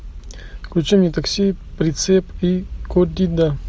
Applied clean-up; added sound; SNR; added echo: none; none; none; none.